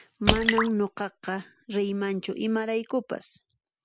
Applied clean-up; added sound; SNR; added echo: none; Drip / Splash, splatter; 0 dB; none.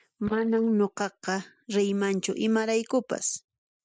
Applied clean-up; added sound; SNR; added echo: neural mask model DeepFilterNet 3.